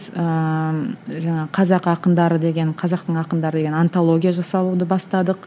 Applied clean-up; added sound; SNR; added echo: none; none; none; none.